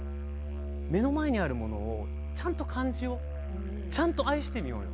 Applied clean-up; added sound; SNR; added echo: none; Musical instrument; 2 dB; none.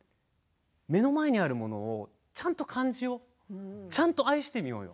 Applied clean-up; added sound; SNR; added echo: none; none; none; none.